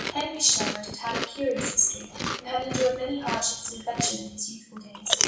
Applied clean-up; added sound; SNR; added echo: none; Chewing, mastication; 4 dB; reverberation time 0.6 s.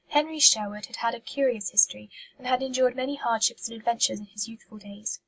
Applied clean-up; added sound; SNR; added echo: none; none; none; none.